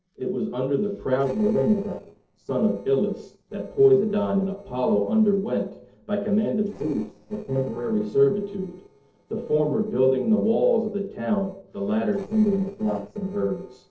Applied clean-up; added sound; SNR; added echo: neural separator model SepFormer DNS4.